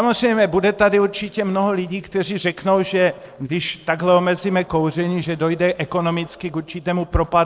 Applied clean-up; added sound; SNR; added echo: neural separator model SepFormer DNS4.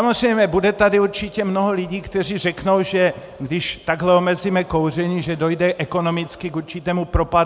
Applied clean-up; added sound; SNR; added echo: none; none; none; none.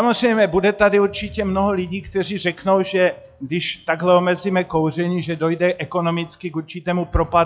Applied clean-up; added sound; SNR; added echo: classical method log-MMSE.